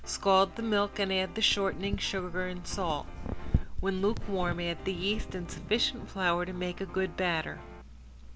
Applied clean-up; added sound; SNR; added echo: none; Piano; 18 dB; none.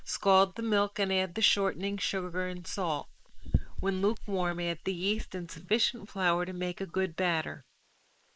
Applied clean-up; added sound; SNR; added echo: neural mask model Resemble Enhance denoiser.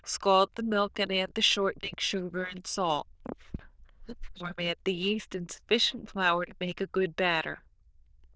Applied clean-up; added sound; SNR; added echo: neural diffusion model UNIVERSE++.